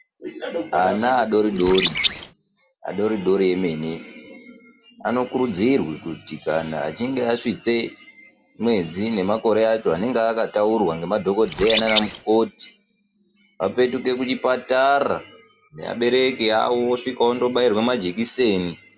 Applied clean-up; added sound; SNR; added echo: none; Bird; -3 dB; none.